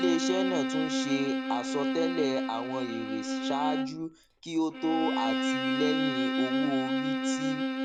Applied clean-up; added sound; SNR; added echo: none; Bowed string instrument; -2 dB; none.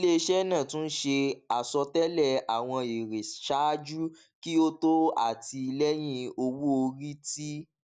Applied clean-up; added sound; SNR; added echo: none; none; none; none.